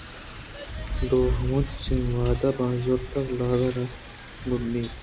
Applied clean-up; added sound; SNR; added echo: none; Wind; 5 dB; none.